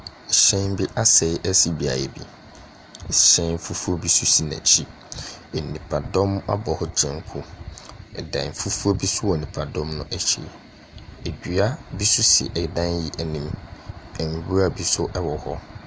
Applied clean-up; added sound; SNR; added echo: none; none; none; none.